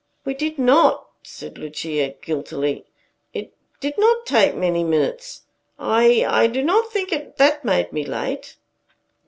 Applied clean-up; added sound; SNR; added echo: none; none; none; none.